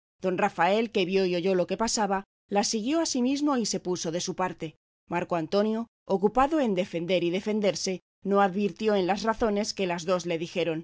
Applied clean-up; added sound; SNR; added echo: none; none; none; none.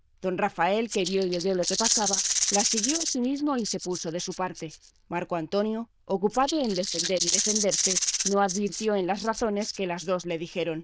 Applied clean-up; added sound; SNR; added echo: neural diffusion model UNIVERSE++.